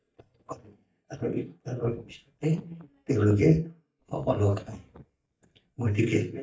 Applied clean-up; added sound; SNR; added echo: neural mask model DeepFilterNet 3.